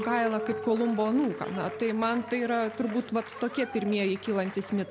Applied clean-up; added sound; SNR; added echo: none; Chink, clink + Applause / Crowd; 11 dB; none.